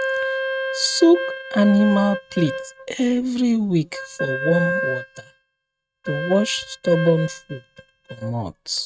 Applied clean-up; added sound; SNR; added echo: neural mask model RNNoise.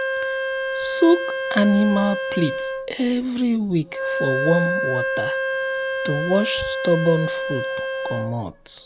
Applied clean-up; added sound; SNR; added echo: none; Wind instrument, woodwind instrument; 3 dB; none.